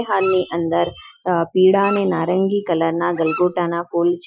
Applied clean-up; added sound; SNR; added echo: classical method Wiener filter.